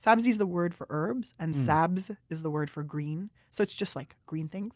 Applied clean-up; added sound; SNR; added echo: none; none; none; none.